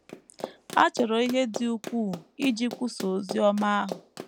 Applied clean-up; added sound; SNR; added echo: none; Run; 13 dB; none.